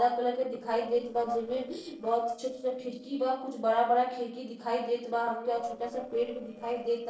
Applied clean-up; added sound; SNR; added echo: neural separator model SepFormer DNS4.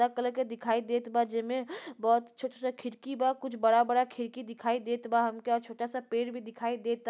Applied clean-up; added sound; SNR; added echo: none; none; none; none.